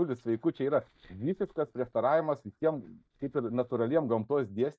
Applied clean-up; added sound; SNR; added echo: neural mask model DeepFilterNet 3.